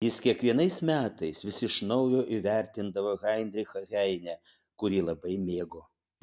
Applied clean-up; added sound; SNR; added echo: none; none; none; none.